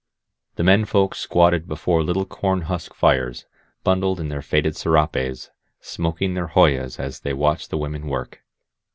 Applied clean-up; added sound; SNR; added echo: none; none; none; none.